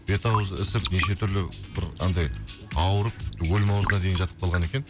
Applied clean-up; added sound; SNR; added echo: none; Raindrop / Drip / Trickle, dribble; 7 dB; none.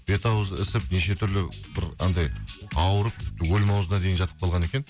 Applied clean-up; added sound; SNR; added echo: none; none; none; none.